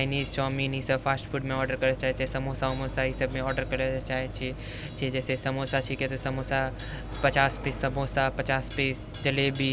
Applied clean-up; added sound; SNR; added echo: none; none; none; none.